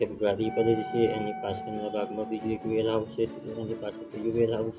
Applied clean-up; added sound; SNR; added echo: none; Musical instrument + Wind instrument, woodwind instrument; 10 dB; none.